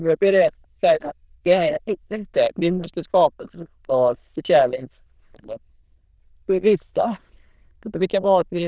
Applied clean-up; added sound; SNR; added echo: neural diffusion model UNIVERSE++.